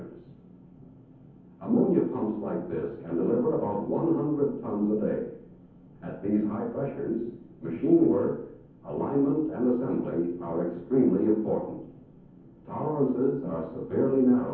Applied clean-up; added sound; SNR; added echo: none; none; none; reverberation time 0.7 s.